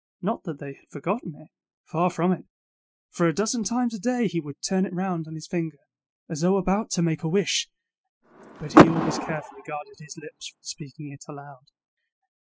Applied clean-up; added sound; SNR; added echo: classical method spectral subtraction.